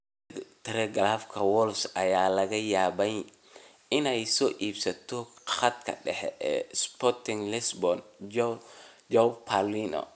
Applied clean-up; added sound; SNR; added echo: none; none; none; none.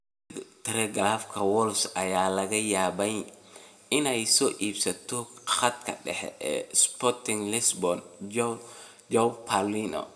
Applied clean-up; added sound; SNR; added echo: none; none; none; reverberation time 0.7 s.